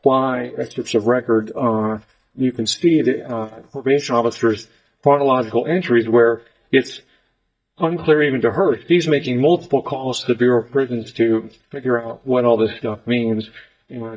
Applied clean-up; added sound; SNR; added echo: neural mask model DeepFilterNet 3.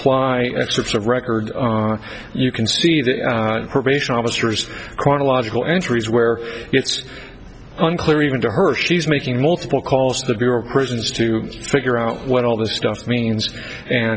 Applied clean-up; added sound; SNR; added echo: none; none; none; none.